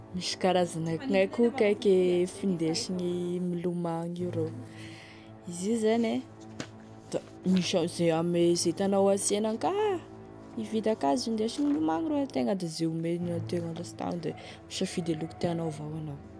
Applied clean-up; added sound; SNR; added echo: none; Musical instrument; 17 dB; none.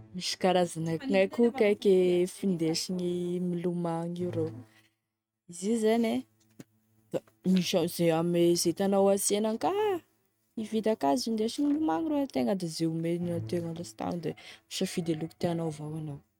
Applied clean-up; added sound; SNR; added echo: neural mask model RNNoise.